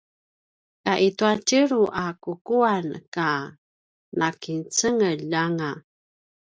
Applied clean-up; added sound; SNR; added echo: none; none; none; none.